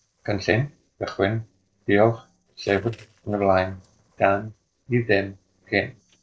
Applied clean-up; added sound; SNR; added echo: neural separator model SepFormer DNS4.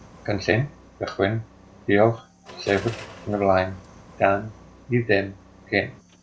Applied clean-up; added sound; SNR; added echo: none; Car; 20 dB; none.